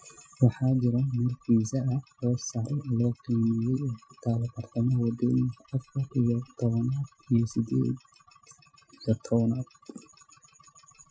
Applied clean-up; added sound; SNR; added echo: classical method Wiener filter.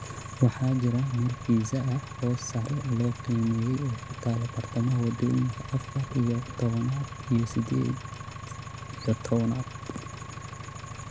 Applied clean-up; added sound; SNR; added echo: none; Engine; 11 dB; none.